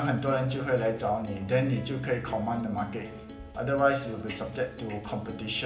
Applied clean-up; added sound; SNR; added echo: none; Acoustic guitar; 16 dB; reverberation time 1.1 s.